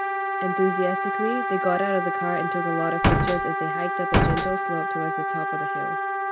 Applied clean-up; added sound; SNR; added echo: none; Slam + Wind instrument, woodwind instrument; -4 dB; none.